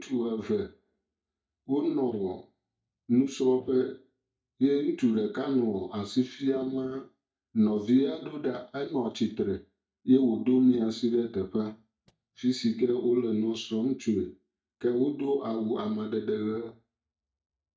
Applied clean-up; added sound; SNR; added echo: neural mask model DeepFilterNet 3.